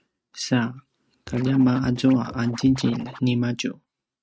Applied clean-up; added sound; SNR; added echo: neural mask model RNNoise.